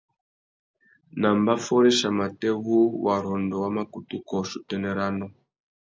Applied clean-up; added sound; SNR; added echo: none; none; none; none.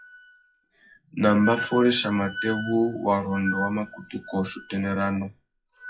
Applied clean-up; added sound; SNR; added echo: classical method WPE with log-MMSE.